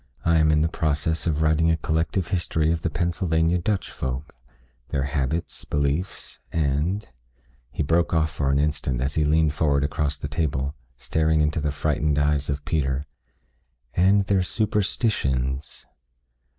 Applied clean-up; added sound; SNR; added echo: none; none; none; none.